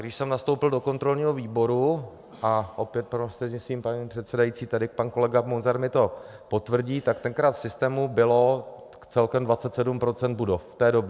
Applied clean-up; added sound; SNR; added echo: none; none; none; none.